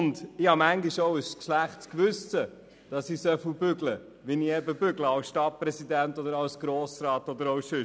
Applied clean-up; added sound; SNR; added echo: none; none; none; none.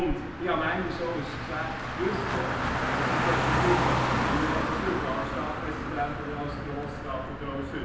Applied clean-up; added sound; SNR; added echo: none; Car; -3 dB; reverberation time 0.9 s.